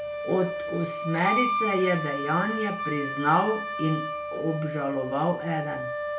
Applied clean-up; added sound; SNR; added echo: none; Wind instrument, woodwind instrument; 4 dB; reverberation time 0.1 s.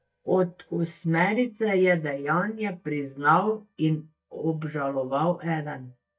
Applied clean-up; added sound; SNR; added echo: neural mask model DeepFilterNet 3.